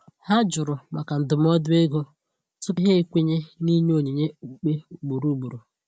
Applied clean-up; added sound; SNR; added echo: none; none; none; none.